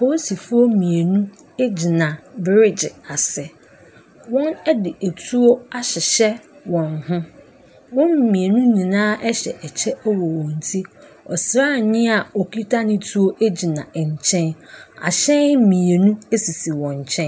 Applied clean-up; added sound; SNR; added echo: none; none; none; none.